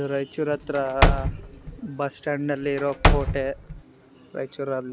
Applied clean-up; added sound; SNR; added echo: none; Slam / Wood; -3 dB; none.